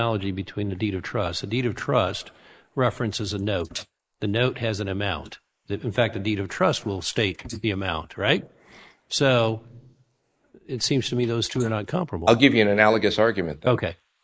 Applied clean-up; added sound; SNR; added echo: neural mask model Resemble Enhance denoiser.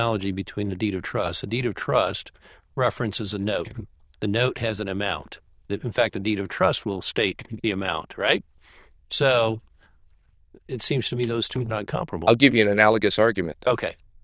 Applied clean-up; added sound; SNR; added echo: neural diffusion model UNIVERSE++.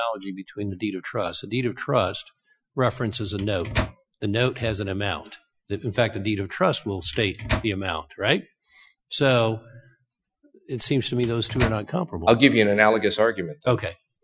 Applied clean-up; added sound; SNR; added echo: classical method Wiener filter.